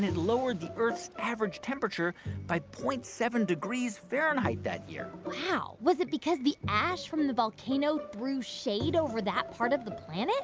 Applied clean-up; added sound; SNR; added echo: none; none; none; none.